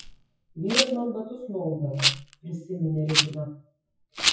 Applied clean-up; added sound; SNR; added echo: classical method WPE with log-MMSE.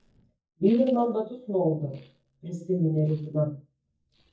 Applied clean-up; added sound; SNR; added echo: neural mask model DeepFilterNet 3.